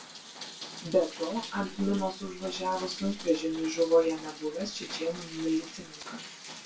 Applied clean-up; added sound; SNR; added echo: none; Rain; 13 dB; reverberation time 0.2 s.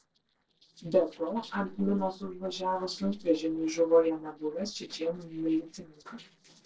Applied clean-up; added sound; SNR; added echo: neural separator model SepFormer DNS4.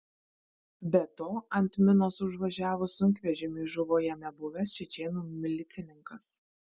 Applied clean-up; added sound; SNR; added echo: none; none; none; none.